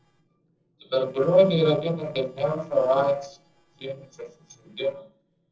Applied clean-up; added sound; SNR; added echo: neural separator model SepFormer DNS4.